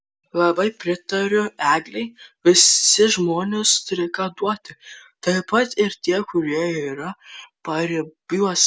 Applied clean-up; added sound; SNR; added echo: none; none; none; none.